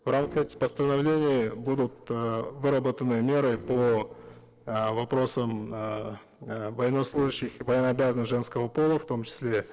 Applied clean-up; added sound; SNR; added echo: neural separator model SepFormer DNS4.